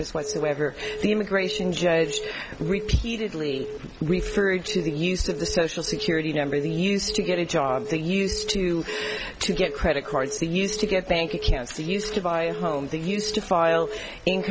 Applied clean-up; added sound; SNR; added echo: none; Telephone; 11 dB; none.